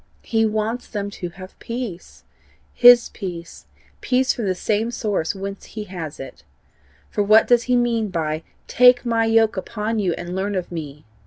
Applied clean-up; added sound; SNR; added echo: none; none; none; none.